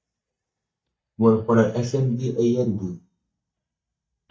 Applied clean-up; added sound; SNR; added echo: neural mask model DeepFilterNet 3.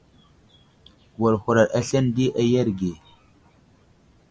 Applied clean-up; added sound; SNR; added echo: none; none; none; none.